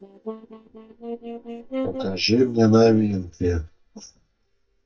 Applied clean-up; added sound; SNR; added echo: neural mask model DeepFilterNet 3.